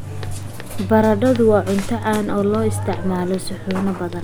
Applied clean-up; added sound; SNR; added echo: none; Burping, eructation + Walk, footsteps; 10 dB; none.